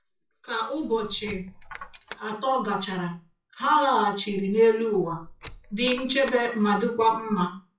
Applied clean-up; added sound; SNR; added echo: classical method WPE with log-MMSE.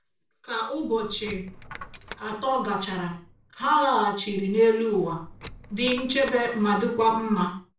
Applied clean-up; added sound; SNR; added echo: none; Coin (dropping); 18 dB; reverberation time 0.3 s.